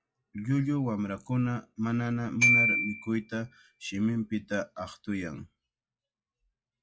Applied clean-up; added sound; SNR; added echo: classical method log-MMSE.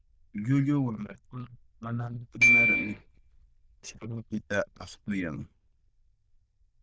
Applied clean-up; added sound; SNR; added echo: neural diffusion model UNIVERSE++.